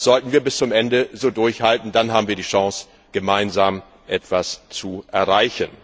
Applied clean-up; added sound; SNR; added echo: none; none; none; none.